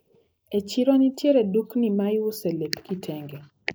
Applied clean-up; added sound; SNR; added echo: neural mask model Resemble Enhance denoiser.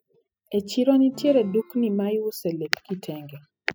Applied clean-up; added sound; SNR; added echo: classical method spectral subtraction.